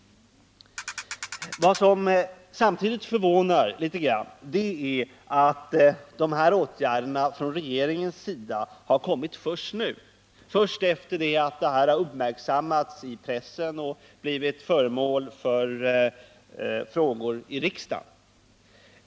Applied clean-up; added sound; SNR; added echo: none; Ratchet, pawl; 12 dB; none.